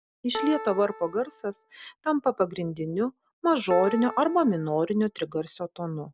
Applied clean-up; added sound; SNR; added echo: none; Piano; 12 dB; none.